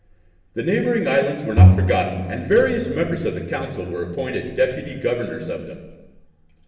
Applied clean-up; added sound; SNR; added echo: none; Bowed string instrument; -2 dB; reverberation time 1.1 s.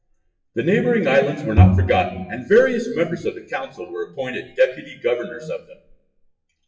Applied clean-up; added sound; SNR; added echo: classical method WPE with log-MMSE.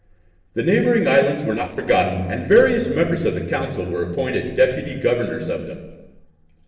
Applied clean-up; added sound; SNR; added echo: neural separator model SepFormer DNS4.